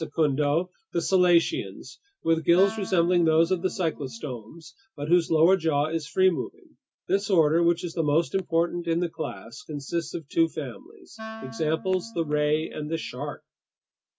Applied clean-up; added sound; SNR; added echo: none; Wind instrument, woodwind instrument; 17 dB; none.